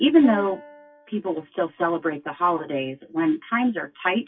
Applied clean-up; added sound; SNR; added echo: classical method WPE with log-MMSE.